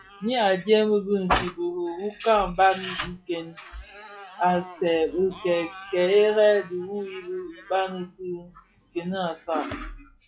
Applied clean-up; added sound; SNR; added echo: classical method log-MMSE.